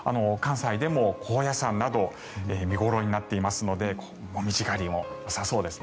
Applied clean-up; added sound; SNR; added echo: none; none; none; none.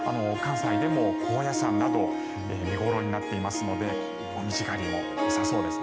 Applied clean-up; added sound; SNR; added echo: none; Harp; -1 dB; none.